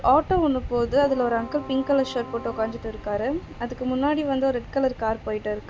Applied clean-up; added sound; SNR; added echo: none; Keyboard (musical); 17 dB; none.